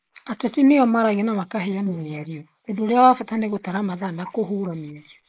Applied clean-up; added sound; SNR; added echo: neural mask model Resemble Enhance denoiser.